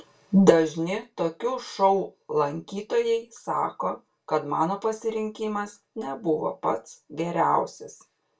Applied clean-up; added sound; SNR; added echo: none; none; none; reverberation time 0.1 s.